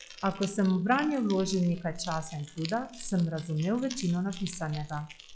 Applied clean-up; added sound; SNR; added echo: classical method log-MMSE.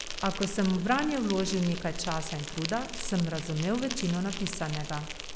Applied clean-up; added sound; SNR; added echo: none; Insect; 7 dB; none.